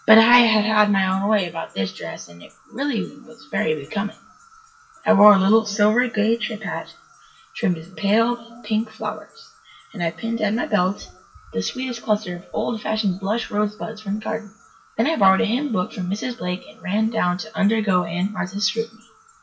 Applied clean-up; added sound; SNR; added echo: classical method WPE with log-MMSE.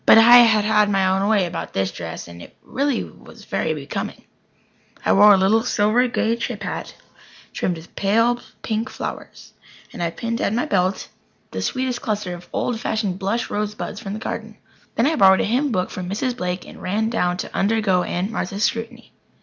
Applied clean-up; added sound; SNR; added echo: none; none; none; none.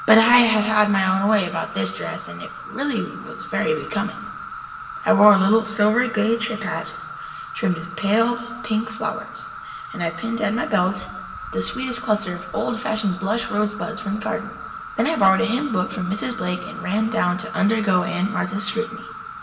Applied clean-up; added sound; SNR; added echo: none; Insect; 12 dB; reverberation time 1.0 s.